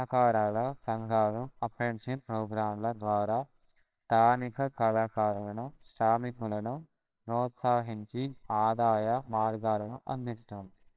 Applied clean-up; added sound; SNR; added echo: neural separator model SepFormer WHAMR!.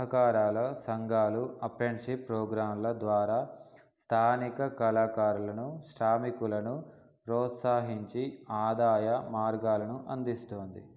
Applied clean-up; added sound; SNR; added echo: none; none; none; none.